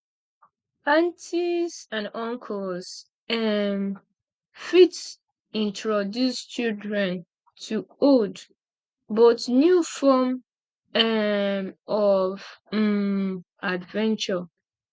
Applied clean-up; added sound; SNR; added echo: none; none; none; none.